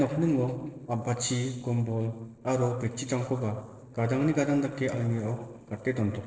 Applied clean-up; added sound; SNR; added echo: neural separator model SepFormer DNS4.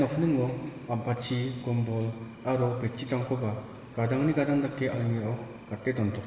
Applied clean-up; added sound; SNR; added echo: none; Cricket; 20 dB; reverberation time 2.8 s.